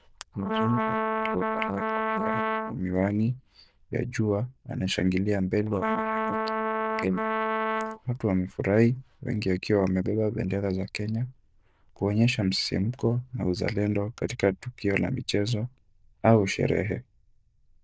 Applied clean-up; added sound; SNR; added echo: neural diffusion model UNIVERSE++.